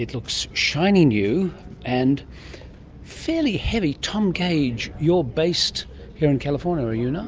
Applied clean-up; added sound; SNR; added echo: none; none; none; none.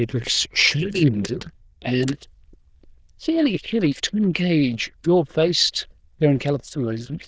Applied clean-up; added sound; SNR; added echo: neural diffusion model UNIVERSE++.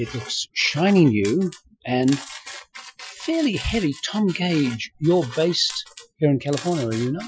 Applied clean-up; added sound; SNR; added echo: classical method Wiener filter.